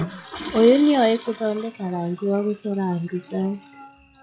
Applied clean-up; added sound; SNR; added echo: classical method log-MMSE.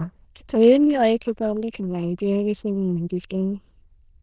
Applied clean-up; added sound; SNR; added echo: neural diffusion model UNIVERSE++.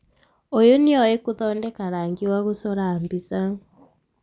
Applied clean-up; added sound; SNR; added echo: none; none; none; none.